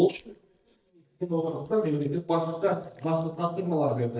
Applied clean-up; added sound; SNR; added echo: neural mask model DeepFilterNet 3.